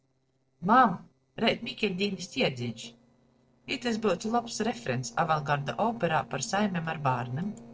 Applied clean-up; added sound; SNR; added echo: neural separator model SepFormer DNS4.